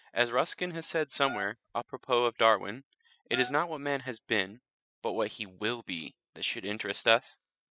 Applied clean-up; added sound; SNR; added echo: classical method spectral subtraction.